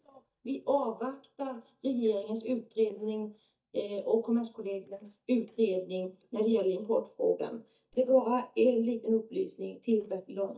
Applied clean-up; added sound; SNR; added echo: neural mask model DeepFilterNet 3.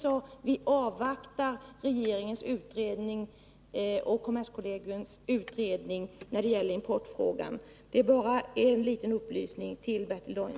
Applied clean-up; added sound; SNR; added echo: none; none; none; none.